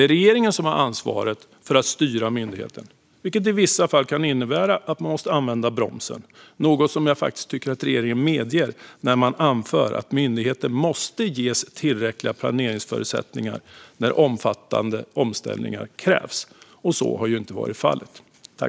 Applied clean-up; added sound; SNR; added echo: none; none; none; none.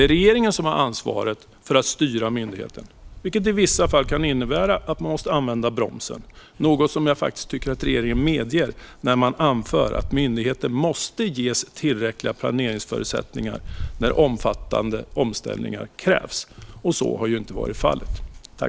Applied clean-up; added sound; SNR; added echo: none; Wind; 13 dB; none.